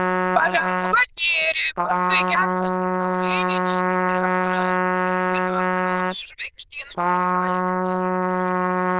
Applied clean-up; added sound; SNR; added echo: neural diffusion model UNIVERSE++.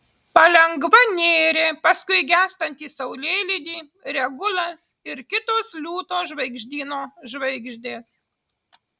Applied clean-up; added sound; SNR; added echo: none; none; none; none.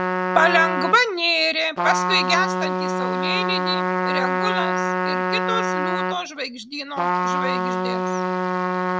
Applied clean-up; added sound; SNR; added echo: none; Trumpet; -1 dB; none.